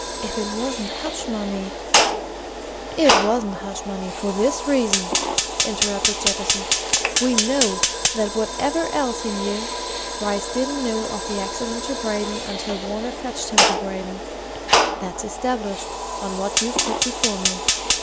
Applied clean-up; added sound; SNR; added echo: none; Fire; -2 dB; none.